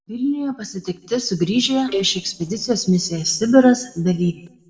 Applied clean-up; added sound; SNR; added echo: neural separator model SepFormer DNS4.